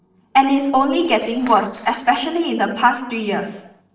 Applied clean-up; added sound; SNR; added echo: neural separator model SepFormer DNS4.